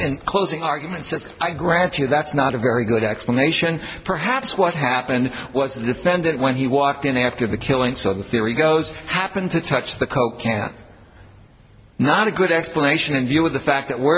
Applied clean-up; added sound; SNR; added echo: none; none; none; none.